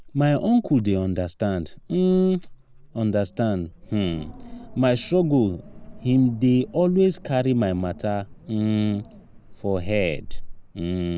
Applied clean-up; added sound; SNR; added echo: none; Wind; 15 dB; none.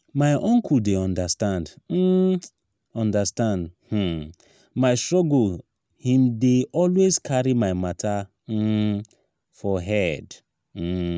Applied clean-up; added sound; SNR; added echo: none; none; none; none.